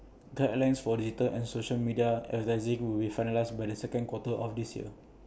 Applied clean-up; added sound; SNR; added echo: none; none; none; none.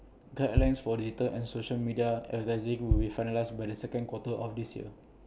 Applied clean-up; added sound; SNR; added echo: none; Bass drum; 3 dB; none.